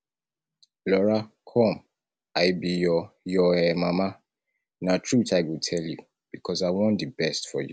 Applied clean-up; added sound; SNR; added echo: none; none; none; none.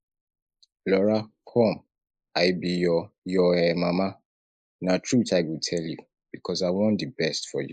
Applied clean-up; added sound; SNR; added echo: neural mask model Resemble Enhance denoiser.